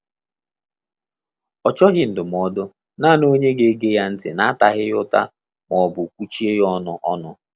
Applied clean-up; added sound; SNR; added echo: none; none; none; none.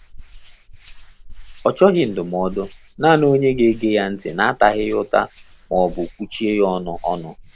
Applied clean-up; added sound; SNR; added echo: none; Hands; 18 dB; none.